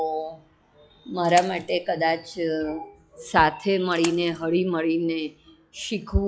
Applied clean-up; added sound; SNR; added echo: classical method log-MMSE.